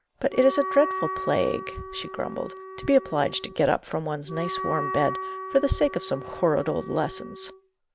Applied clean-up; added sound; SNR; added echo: none; Wind instrument, woodwind instrument; 9 dB; none.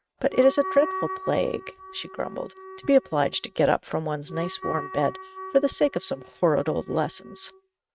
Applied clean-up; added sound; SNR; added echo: neural mask model RNNoise.